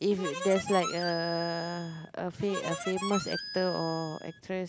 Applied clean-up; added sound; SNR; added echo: none; Harmonica; 8 dB; none.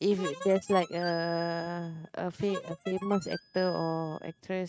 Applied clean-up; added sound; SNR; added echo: neural mask model RNNoise.